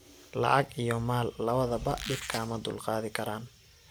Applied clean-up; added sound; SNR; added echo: none; Squeak; 10 dB; none.